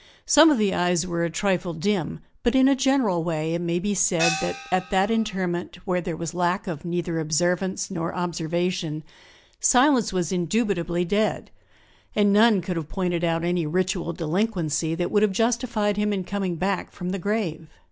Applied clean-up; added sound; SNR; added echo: none; Gong; 7 dB; none.